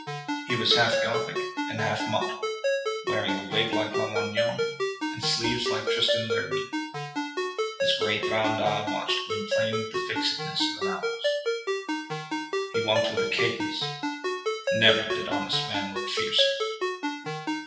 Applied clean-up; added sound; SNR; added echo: classical method WPE with log-MMSE.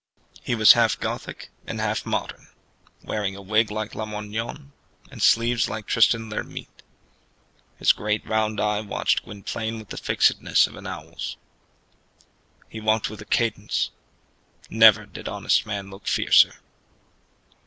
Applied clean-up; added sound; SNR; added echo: none; none; none; none.